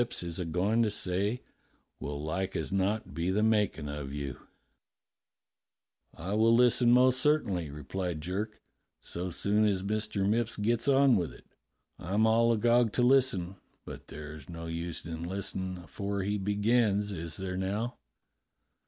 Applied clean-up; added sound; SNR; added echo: none; none; none; none.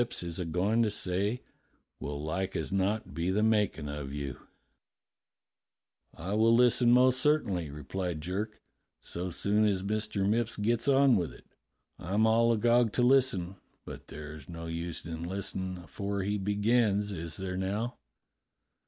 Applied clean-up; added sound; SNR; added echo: neural mask model Resemble Enhance denoiser.